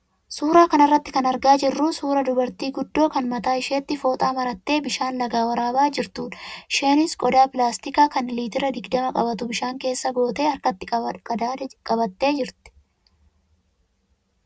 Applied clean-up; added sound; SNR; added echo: none; none; none; none.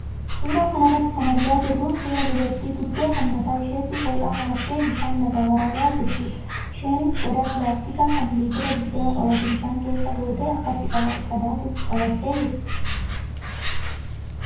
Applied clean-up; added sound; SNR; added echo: none; Insect; 2 dB; reverberation time 0.9 s.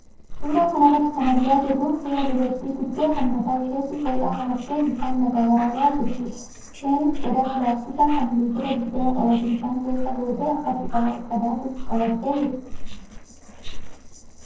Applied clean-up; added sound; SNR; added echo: neural separator model SepFormer DNS4.